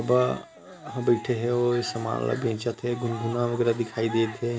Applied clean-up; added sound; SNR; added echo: none; Cheering; 17 dB; none.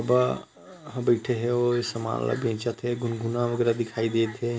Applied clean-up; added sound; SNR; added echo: none; none; none; none.